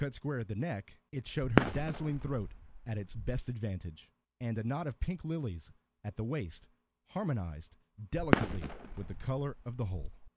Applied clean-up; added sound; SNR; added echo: none; Fireworks; -2 dB; none.